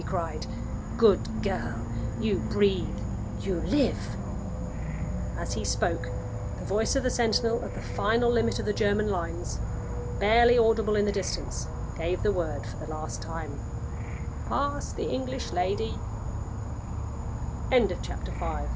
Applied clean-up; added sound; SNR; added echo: none; Insect / Frog; 3 dB; none.